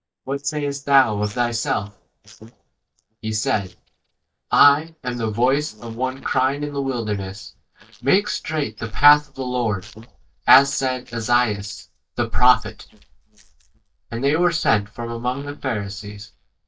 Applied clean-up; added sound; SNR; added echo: neural mask model DeepFilterNet 3.